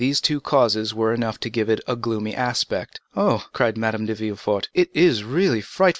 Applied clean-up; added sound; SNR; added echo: none; none; none; none.